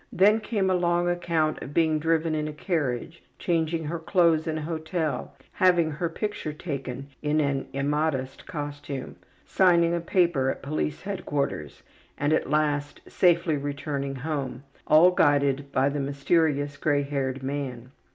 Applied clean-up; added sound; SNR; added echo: none; none; none; none.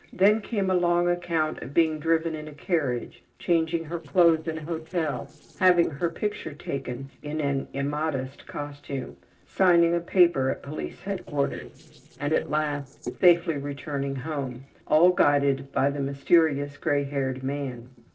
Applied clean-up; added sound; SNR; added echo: neural separator model SepFormer DNS4.